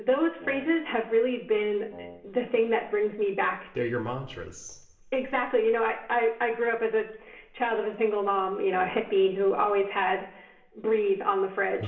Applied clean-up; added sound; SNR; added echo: none; Wind instrument, woodwind instrument; 19 dB; reverberation time 0.7 s.